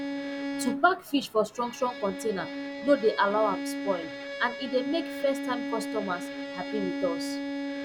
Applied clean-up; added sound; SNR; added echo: none; Bowed string instrument; 5 dB; none.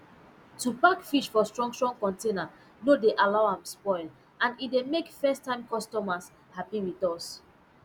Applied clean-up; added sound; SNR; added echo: none; none; none; none.